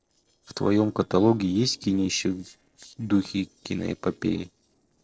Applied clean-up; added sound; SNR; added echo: neural separator model SepFormer DNS4.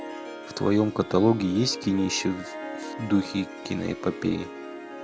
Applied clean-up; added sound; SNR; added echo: none; Harp; 11 dB; none.